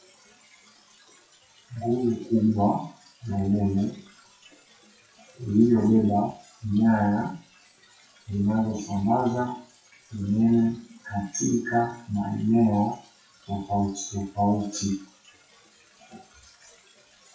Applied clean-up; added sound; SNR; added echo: classical method WPE with log-MMSE.